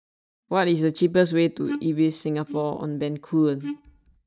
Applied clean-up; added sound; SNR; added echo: neural mask model DeepFilterNet 3.